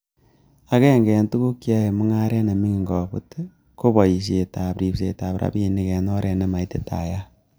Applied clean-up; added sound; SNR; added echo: none; none; none; none.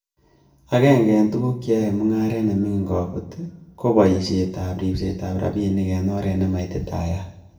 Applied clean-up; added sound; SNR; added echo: none; none; none; reverberation time 0.7 s.